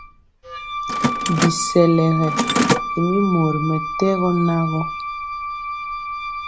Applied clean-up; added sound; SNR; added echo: none; Wind instrument, woodwind instrument + Mechanisms; 3 dB; none.